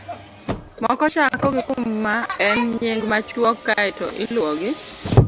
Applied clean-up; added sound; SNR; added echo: none; Car; 5 dB; none.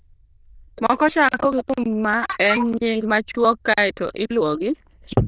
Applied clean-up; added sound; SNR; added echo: neural diffusion model UNIVERSE++.